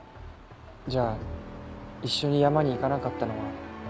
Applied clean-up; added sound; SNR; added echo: none; none; none; none.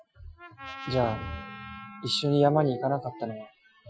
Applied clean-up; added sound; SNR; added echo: classical method Wiener filter.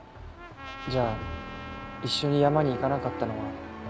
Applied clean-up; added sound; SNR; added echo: none; Trumpet; 14 dB; none.